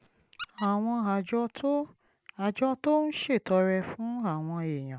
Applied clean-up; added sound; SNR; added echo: none; Squeak; 19 dB; none.